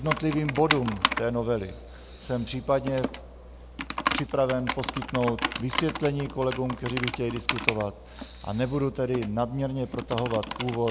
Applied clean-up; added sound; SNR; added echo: none; Computer keyboard; 5 dB; none.